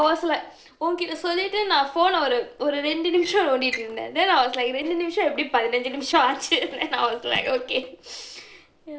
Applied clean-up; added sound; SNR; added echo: neural separator model SepFormer DNS4.